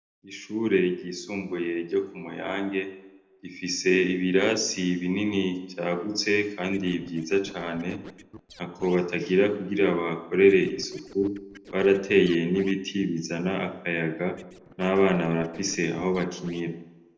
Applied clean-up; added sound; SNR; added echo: neural separator model SepFormer DNS4.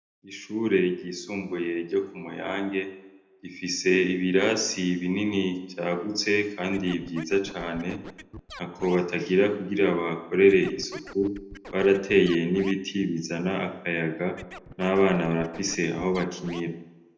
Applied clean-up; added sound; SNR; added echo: none; Scratching (performance technique); 18 dB; reverberation time 0.7 s.